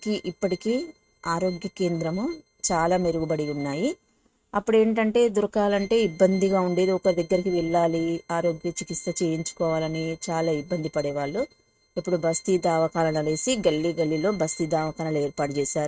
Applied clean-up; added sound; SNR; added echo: neural mask model RNNoise.